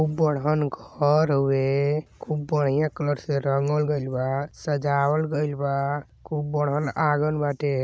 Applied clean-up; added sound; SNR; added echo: none; none; none; none.